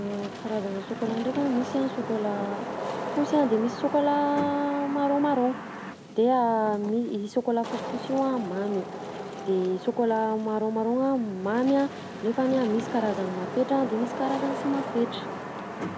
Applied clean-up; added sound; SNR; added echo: none; Wind / Rain; 8 dB; none.